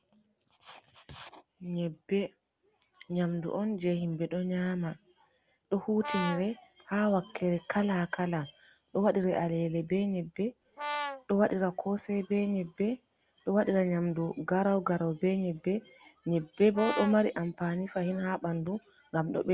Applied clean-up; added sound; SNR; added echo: none; Brass instrument; 7 dB; none.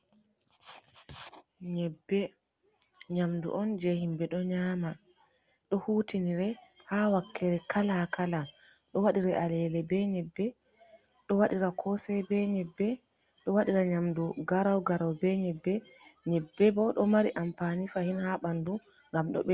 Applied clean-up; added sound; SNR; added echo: none; none; none; none.